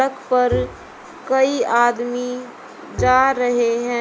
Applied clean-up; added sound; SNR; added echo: none; Bowed string instrument; 10 dB; none.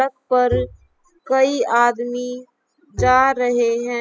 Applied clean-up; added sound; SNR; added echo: classical method spectral subtraction.